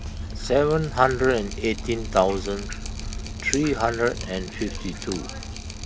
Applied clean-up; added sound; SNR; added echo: none; Drip; 7 dB; none.